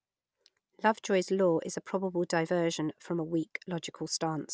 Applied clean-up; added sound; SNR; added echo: none; none; none; none.